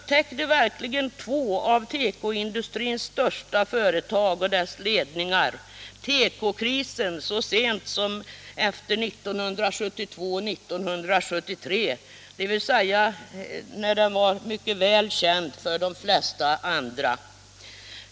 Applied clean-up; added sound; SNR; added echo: none; none; none; none.